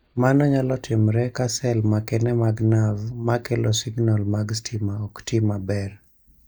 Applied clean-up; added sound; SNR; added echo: neural mask model DeepFilterNet 3.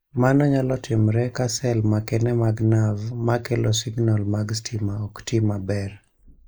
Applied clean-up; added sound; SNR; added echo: neural mask model Resemble Enhance denoiser.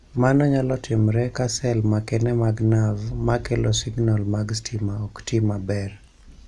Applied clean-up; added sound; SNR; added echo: none; Thunder; 19 dB; none.